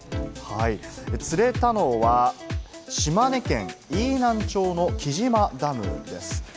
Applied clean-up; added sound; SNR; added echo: none; none; none; none.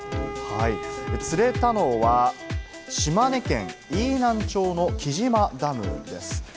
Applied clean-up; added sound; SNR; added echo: none; Bowed string instrument; 15 dB; none.